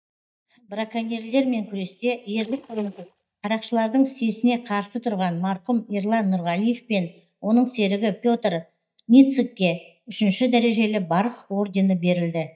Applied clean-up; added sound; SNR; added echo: neural mask model DeepFilterNet 3.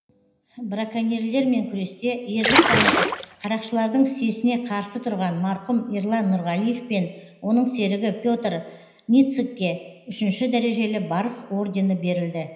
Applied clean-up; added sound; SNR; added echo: none; Splash, splatter; -4 dB; reverberation time 0.9 s.